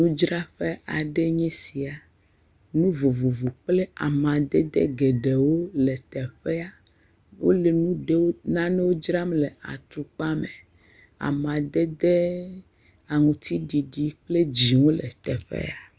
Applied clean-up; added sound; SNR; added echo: none; none; none; none.